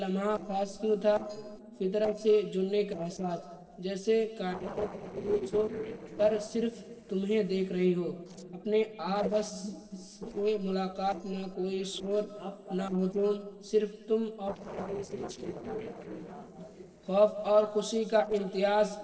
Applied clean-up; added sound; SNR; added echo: neural separator model SepFormer DNS4.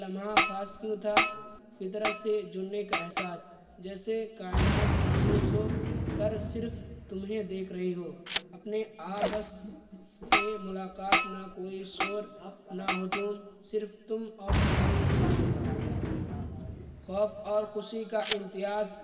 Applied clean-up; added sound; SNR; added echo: none; Boom; -4 dB; reverberation time 2.5 s.